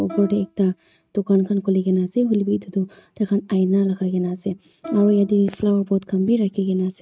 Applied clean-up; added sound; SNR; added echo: neural mask model RNNoise.